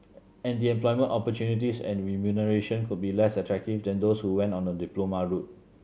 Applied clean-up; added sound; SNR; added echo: none; none; none; none.